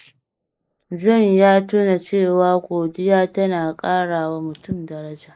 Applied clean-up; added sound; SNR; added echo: neural mask model Resemble Enhance denoiser.